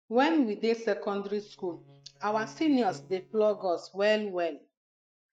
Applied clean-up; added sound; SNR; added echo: neural mask model DeepFilterNet 3.